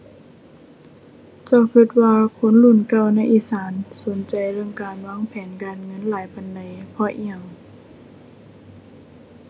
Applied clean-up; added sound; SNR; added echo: none; none; none; none.